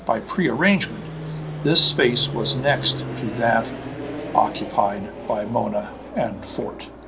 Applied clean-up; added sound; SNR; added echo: none; Fixed-wing aircraft, airplane; 8 dB; reverberation time 0.3 s.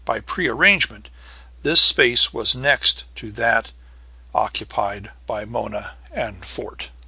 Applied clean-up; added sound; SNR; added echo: none; none; none; none.